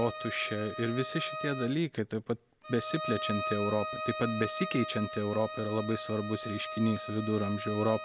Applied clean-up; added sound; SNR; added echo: none; Bowed string instrument; 7 dB; none.